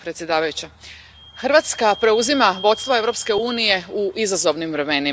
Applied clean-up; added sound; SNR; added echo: none; Squeak / Vehicle; 18 dB; none.